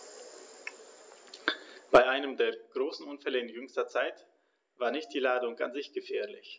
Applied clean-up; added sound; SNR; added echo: none; none; none; none.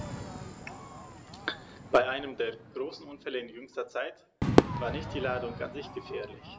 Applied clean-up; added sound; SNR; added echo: none; Crowd / Fireworks; -1 dB; none.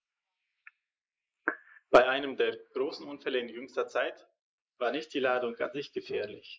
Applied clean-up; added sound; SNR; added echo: neural mask model Resemble Enhance denoiser.